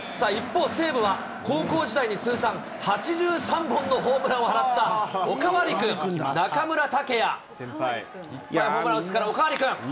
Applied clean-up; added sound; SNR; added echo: none; none; none; none.